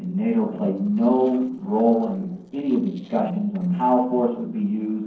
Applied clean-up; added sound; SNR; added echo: neural separator model SepFormer DNS4.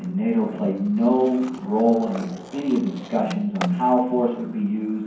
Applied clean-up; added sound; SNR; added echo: none; Skateboard; 17 dB; reverberation time 0.9 s.